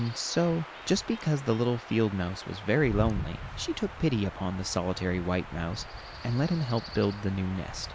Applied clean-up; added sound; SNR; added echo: none; Stream / Chirp, tweet / Wind; 11 dB; none.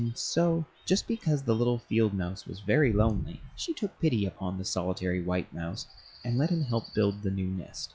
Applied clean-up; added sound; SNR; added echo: classical method log-MMSE.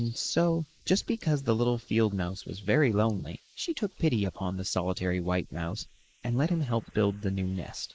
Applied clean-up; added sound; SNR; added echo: neural mask model Resemble Enhance denoiser.